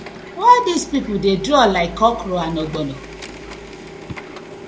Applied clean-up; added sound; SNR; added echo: none; Printer; 15 dB; none.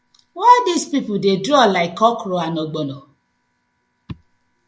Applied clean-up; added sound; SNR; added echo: none; none; none; none.